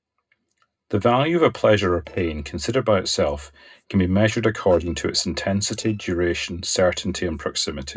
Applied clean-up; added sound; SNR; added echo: neural separator model SepFormer DNS4.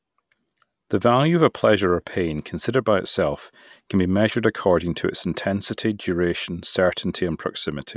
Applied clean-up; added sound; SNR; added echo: none; none; none; none.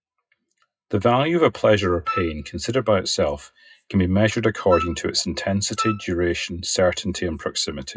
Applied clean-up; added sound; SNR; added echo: classical method WPE with log-MMSE.